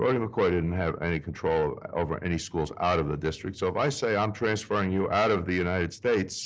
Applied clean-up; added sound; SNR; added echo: none; none; none; none.